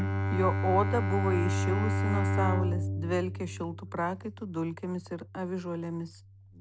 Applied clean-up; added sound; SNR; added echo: none; Bowed string instrument; -2 dB; none.